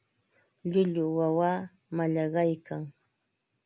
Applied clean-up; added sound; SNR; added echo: none; none; none; none.